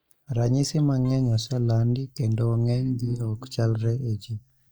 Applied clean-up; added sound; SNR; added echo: neural mask model DeepFilterNet 3.